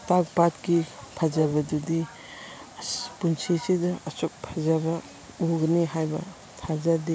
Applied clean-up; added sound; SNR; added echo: none; Brass instrument; 16 dB; none.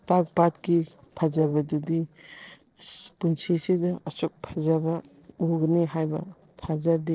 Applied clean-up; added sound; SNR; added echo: neural separator model SepFormer DNS4.